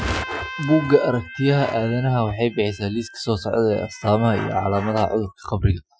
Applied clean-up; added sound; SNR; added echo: classical method Wiener filter.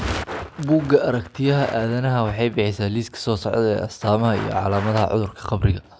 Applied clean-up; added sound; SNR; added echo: none; none; none; none.